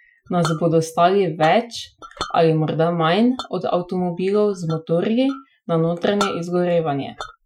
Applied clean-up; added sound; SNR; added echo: classical method Wiener filter.